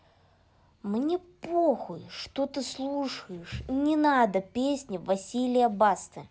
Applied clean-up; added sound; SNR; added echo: none; none; none; none.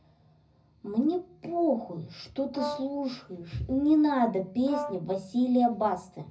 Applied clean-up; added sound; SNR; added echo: none; Brass instrument; 9 dB; reverberation time 0.4 s.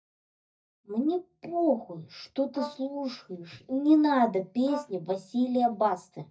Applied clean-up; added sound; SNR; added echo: neural mask model DeepFilterNet 3.